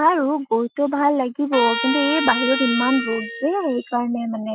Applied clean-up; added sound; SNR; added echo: classical method Wiener filter.